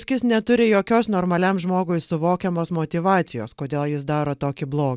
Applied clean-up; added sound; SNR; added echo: none; none; none; none.